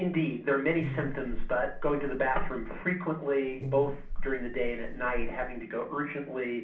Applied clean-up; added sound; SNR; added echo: none; Buzz; 2 dB; reverberation time 0.3 s.